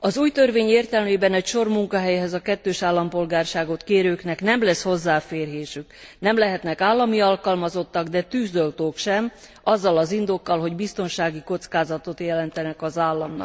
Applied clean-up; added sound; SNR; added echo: none; none; none; none.